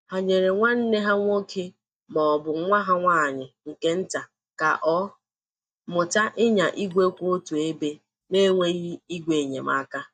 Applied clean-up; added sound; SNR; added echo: neural mask model DeepFilterNet 3.